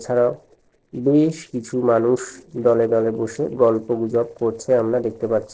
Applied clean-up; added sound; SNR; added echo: neural separator model SepFormer DNS4.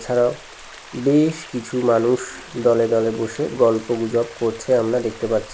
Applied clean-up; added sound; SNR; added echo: none; Stream; 19 dB; none.